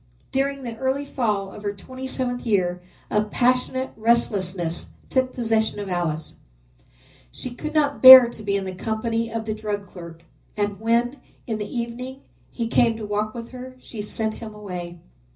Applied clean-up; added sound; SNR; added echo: none; none; none; reverberation time 0.4 s.